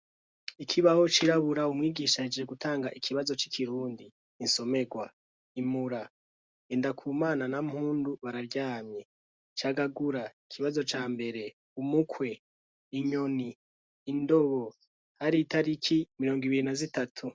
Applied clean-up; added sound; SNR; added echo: none; none; none; none.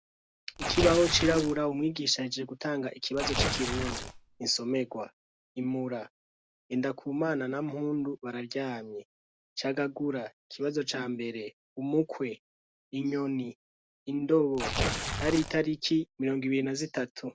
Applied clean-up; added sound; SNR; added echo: none; Tearing; 2 dB; none.